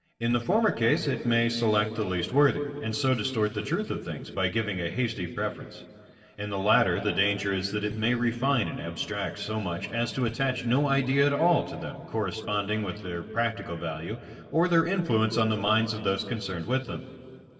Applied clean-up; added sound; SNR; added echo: neural separator model SepFormer DNS4.